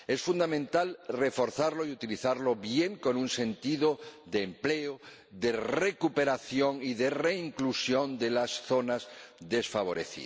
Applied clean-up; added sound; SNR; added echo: none; none; none; none.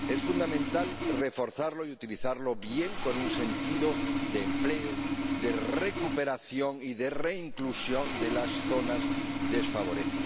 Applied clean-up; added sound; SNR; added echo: none; Sawing; 0 dB; none.